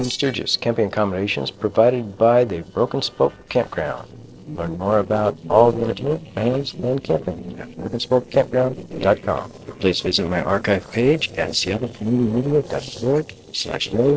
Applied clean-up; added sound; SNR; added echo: neural separator model SepFormer DNS4.